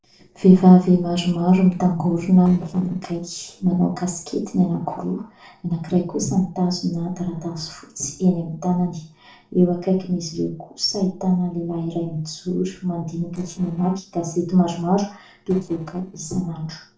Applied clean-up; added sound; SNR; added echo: neural separator model SepFormer DNS4.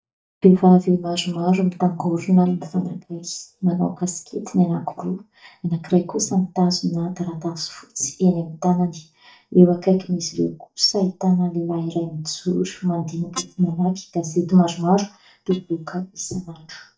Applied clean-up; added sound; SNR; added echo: neural mask model DeepFilterNet 3.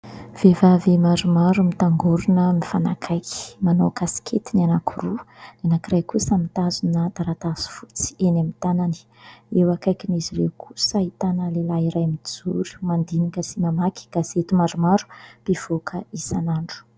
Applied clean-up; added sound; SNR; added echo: none; none; none; none.